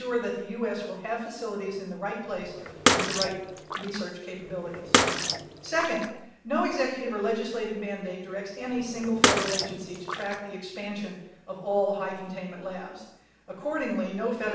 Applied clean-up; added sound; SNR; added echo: none; Bathtub (filling or washing) / Water / Splash, splatter; -3 dB; reverberation time 0.7 s.